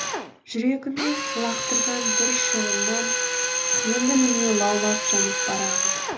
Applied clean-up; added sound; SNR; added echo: none; Drill; -2 dB; none.